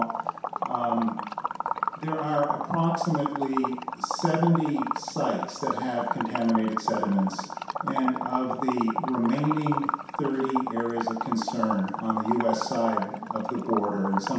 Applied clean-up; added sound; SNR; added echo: none; Liquid; 4 dB; reverberation time 0.7 s.